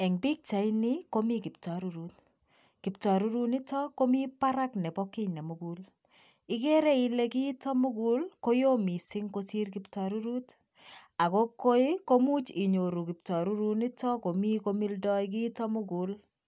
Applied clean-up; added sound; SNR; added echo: none; none; none; none.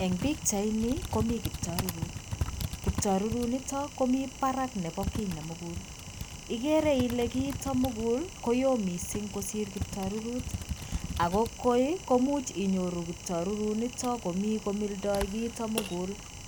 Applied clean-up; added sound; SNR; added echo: none; Typing; 7 dB; none.